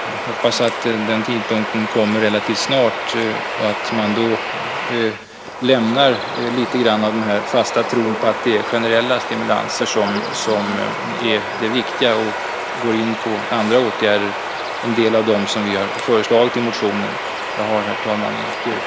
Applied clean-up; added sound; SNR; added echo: none; Bird vocalization, bird call, bird song; 5 dB; none.